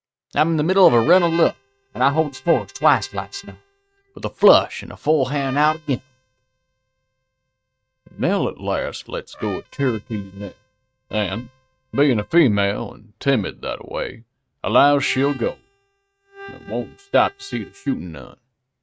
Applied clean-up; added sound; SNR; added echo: neural mask model RNNoise.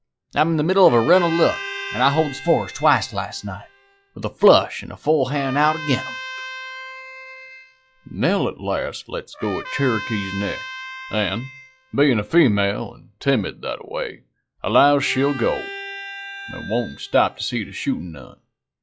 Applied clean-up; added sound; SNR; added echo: classical method log-MMSE.